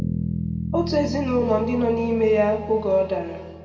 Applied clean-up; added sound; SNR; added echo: none; Bass guitar; 7 dB; reverberation time 1.7 s.